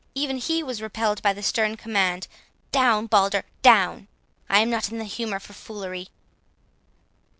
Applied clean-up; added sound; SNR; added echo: none; none; none; none.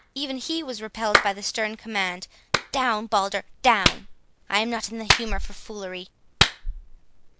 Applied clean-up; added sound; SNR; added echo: none; Clapping; 1 dB; none.